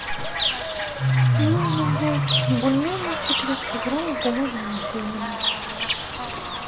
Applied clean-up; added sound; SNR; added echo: none; Bird / Fowl; -4 dB; none.